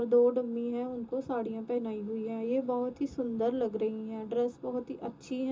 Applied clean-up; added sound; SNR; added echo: none; none; none; reverberation time 0.2 s.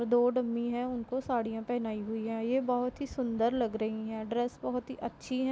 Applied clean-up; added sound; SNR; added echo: none; none; none; none.